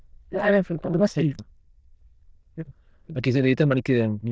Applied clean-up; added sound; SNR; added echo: neural diffusion model UNIVERSE++.